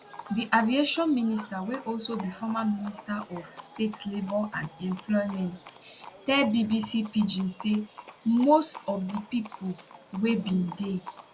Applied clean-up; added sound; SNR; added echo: none; Livestock, farm animals, working animals; 18 dB; none.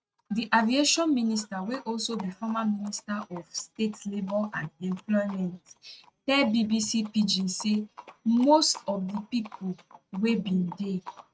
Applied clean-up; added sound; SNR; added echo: neural mask model RNNoise.